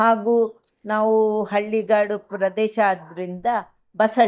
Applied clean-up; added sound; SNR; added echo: neural mask model DeepFilterNet 3.